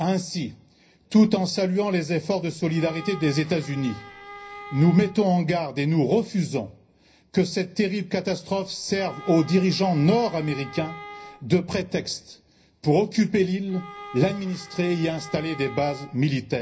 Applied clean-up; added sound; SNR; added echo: none; Bowed string instrument; 18 dB; reverberation time 0.4 s.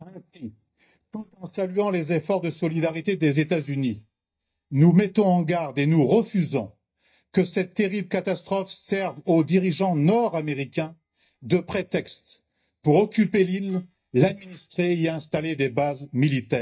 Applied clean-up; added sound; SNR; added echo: neural mask model DeepFilterNet 3.